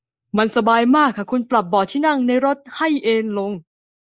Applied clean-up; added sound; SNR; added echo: neural mask model Resemble Enhance denoiser.